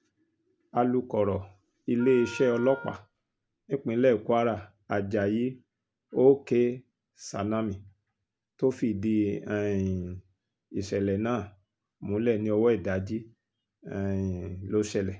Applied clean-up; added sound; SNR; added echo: none; Wind instrument, woodwind instrument; 16 dB; none.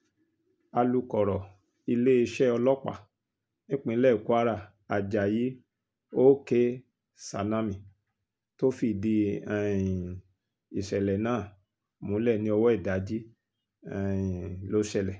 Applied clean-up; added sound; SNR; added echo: none; none; none; none.